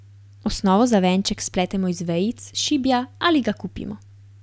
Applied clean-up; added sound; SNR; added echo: none; none; none; none.